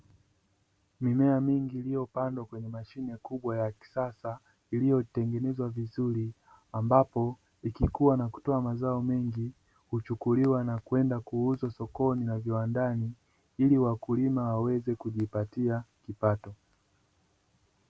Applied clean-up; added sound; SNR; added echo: none; none; none; none.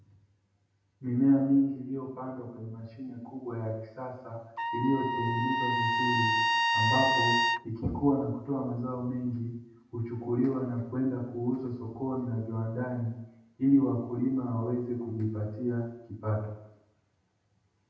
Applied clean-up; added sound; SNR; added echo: none; Trumpet; -3 dB; reverberation time 0.8 s.